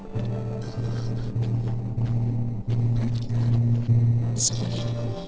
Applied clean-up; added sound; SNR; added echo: neural separator model SepFormer DNS4.